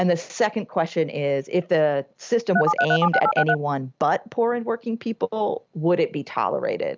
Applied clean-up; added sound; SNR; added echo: none; Telephone; -2 dB; none.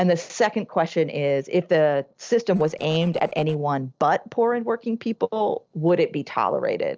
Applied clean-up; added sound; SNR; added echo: neural separator model SepFormer DNS4.